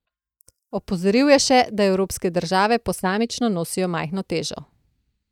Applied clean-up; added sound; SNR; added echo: neural mask model DeepFilterNet 3.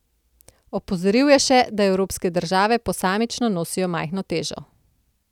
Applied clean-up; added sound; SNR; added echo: none; none; none; none.